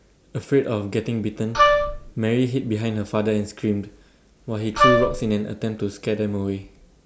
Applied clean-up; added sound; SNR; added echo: none; Wind instrument, woodwind instrument; -5 dB; none.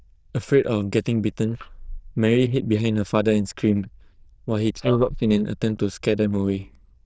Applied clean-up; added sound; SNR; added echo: neural diffusion model UNIVERSE++.